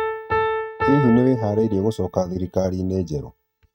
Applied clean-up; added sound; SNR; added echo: neural mask model RNNoise.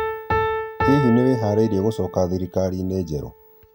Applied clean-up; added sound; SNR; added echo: none; Piano; 5 dB; none.